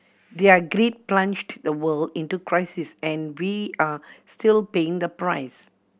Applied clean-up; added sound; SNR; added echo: none; none; none; none.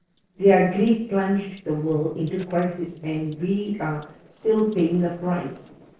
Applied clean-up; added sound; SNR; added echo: neural separator model SepFormer DNS4.